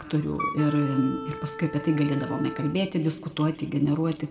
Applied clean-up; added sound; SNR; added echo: none; Wind instrument, woodwind instrument; 10 dB; reverberation time 1.6 s.